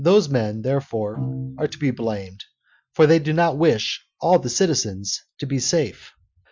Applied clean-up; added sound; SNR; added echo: classical method Wiener filter.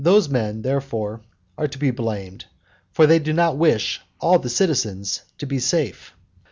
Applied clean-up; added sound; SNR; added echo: none; none; none; none.